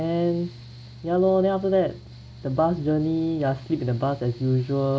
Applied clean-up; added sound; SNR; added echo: none; Mechanical fan; 18 dB; none.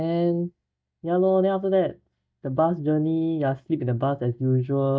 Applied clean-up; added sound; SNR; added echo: neural mask model DeepFilterNet 3.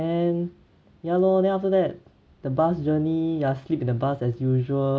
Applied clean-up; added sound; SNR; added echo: none; none; none; none.